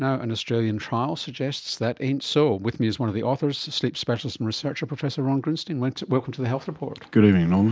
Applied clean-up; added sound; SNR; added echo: none; none; none; none.